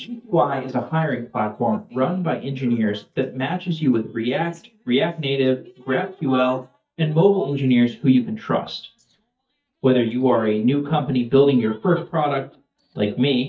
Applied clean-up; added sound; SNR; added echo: neural mask model DeepFilterNet 3.